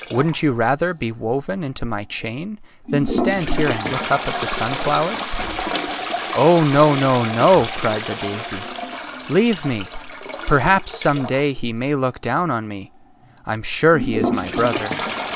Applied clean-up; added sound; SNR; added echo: none; Toilet flush; 7 dB; none.